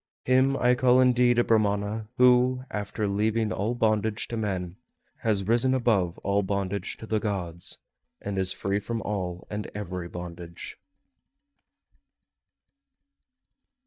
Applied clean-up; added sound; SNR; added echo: neural mask model DeepFilterNet 3.